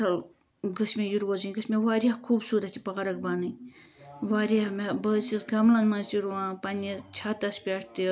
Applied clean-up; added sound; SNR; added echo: none; none; none; none.